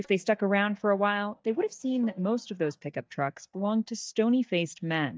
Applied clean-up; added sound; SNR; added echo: neural mask model DeepFilterNet 3.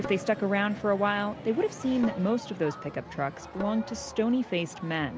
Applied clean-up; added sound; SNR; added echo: none; Crowd + Tabla; 14 dB; none.